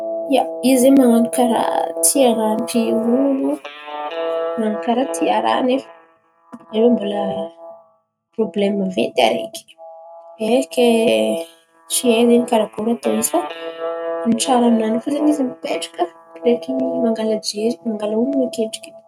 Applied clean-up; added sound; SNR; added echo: neural mask model RNNoise.